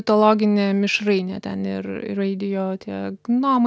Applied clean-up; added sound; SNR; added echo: none; none; none; none.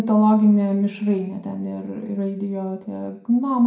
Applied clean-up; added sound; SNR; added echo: none; none; none; reverberation time 0.5 s.